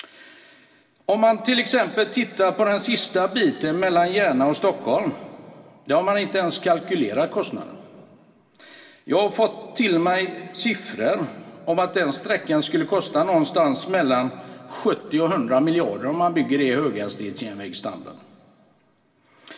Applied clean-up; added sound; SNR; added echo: none; none; none; reverberation time 2.0 s.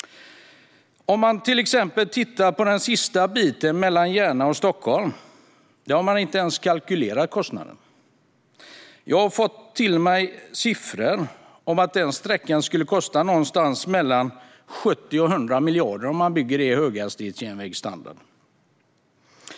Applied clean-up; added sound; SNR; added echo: none; none; none; none.